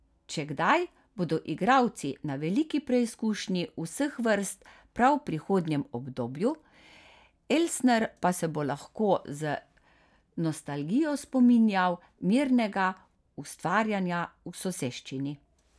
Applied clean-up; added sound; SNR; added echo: none; none; none; none.